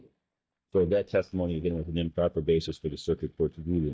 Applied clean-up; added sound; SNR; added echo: neural mask model DeepFilterNet 3.